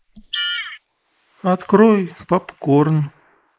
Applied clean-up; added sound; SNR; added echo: neural mask model Resemble Enhance denoiser.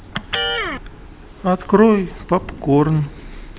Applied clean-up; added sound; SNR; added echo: none; Electric guitar; 10 dB; none.